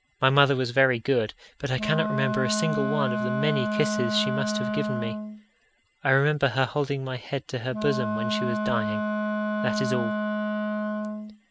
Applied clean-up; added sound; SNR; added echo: none; Wind instrument, woodwind instrument; 2 dB; none.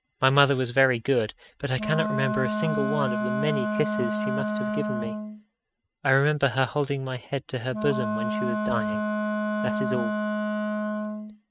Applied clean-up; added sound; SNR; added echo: neural mask model RNNoise.